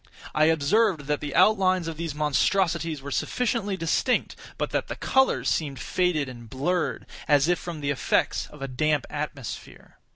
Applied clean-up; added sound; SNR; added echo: none; none; none; none.